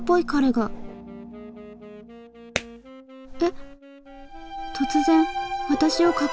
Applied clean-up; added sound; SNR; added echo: none; Wind instrument, woodwind instrument; 19 dB; none.